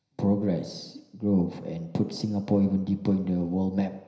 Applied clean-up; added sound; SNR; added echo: none; none; none; reverberation time 0.9 s.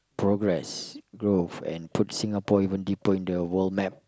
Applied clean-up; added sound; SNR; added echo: none; none; none; none.